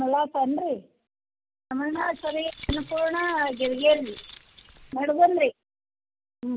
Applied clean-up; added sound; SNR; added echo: none; Keys jangling; 14 dB; none.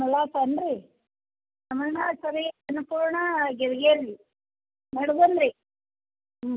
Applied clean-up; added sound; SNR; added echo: none; none; none; none.